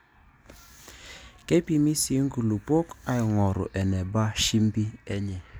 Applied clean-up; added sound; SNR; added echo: none; none; none; none.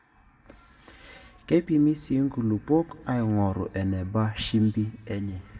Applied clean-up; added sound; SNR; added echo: none; none; none; reverberation time 1.5 s.